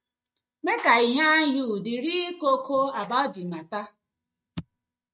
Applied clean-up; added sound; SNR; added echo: neural mask model RNNoise.